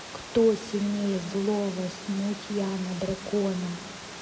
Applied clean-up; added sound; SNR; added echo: none; Water; 13 dB; reverberation time 1.6 s.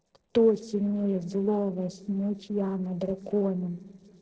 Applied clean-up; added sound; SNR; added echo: neural separator model SepFormer DNS4.